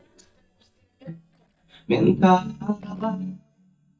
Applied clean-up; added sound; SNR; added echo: neural mask model DeepFilterNet 3.